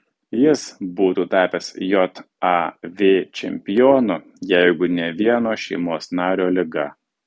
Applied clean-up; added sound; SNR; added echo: none; none; none; none.